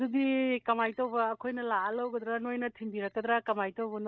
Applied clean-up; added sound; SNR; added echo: neural mask model DeepFilterNet 3.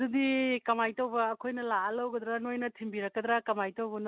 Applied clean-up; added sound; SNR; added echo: none; none; none; none.